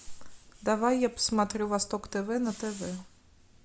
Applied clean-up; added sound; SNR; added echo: none; none; none; none.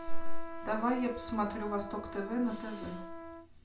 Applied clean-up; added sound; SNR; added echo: none; Trumpet; 14 dB; reverberation time 0.3 s.